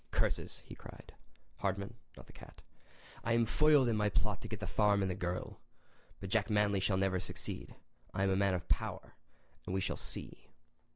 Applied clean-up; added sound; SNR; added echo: none; none; none; none.